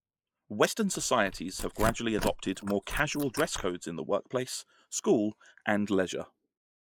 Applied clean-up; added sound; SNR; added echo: neural mask model Resemble Enhance denoiser.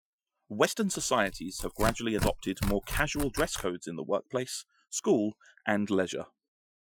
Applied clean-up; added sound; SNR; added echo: classical method Wiener filter.